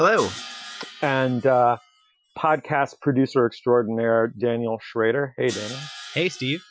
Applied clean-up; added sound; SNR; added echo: classical method Wiener filter.